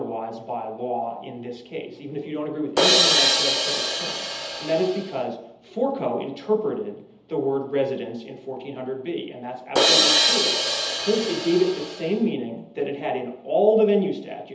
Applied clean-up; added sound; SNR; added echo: none; Crash cymbal; -4 dB; reverberation time 0.7 s.